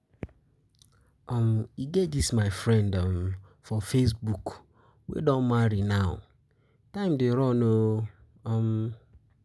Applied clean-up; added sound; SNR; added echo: none; none; none; none.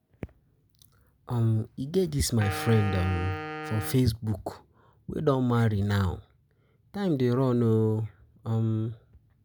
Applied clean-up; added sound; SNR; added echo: none; Wind instrument, woodwind instrument; 10 dB; none.